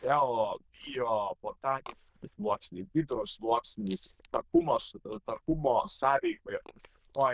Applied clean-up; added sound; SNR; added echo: neural diffusion model UNIVERSE++.